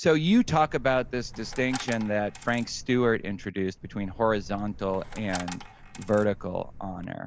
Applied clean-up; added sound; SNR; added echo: none; Coin (dropping); 14 dB; none.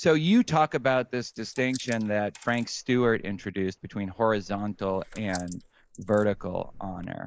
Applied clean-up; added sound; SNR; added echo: neural mask model Resemble Enhance denoiser.